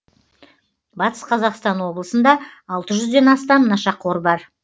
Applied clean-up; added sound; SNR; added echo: none; none; none; none.